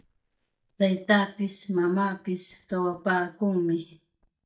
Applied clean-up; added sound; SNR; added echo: neural mask model DeepFilterNet 3.